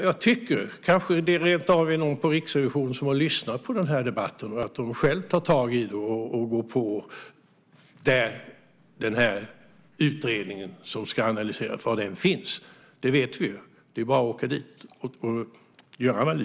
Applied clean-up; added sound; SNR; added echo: none; none; none; none.